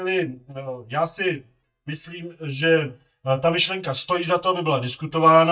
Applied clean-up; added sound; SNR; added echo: neural mask model DeepFilterNet 3.